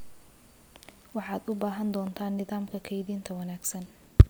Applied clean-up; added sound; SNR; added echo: none; none; none; none.